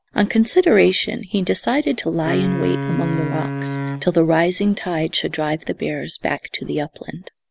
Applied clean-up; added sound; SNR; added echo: none; Wind instrument, woodwind instrument; 6 dB; none.